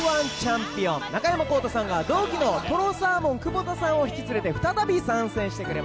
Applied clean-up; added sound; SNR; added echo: none; none; none; none.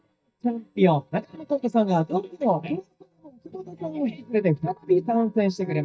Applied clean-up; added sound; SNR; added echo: neural mask model DeepFilterNet 3.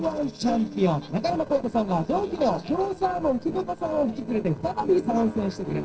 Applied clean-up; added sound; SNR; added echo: neural separator model SepFormer DNS4.